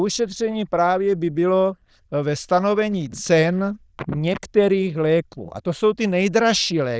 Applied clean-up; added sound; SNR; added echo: neural diffusion model UNIVERSE++.